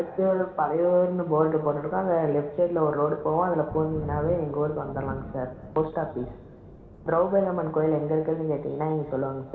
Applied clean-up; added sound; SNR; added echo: none; Thunder; 17 dB; reverberation time 2.1 s.